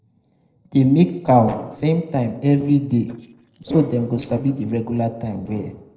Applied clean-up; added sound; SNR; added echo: neural separator model SepFormer DNS4.